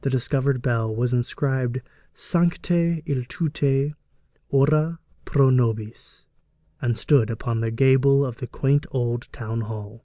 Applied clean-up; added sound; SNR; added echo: none; none; none; none.